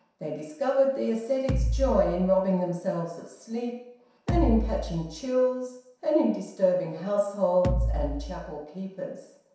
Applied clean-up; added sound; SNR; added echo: none; Bass drum; 2 dB; reverberation time 0.7 s.